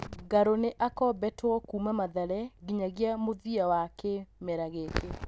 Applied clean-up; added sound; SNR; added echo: none; none; none; none.